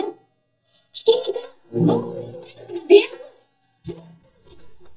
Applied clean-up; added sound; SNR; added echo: neural mask model DeepFilterNet 3.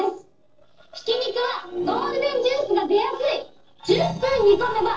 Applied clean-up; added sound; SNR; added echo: neural separator model SepFormer DNS4.